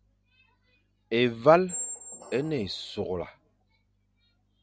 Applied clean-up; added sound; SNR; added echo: none; Squeak; 10 dB; none.